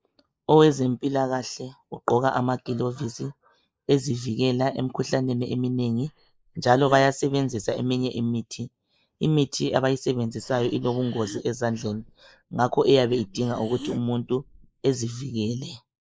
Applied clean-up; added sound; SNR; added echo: neural mask model Resemble Enhance denoiser.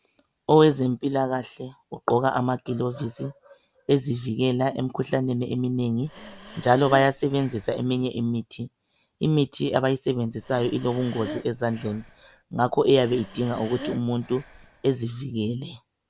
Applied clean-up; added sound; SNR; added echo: none; Breathing; 17 dB; none.